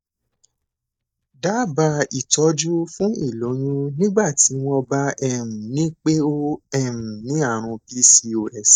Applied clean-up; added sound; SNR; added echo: neural mask model DeepFilterNet 3.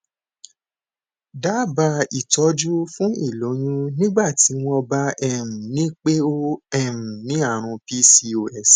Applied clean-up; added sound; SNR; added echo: none; none; none; none.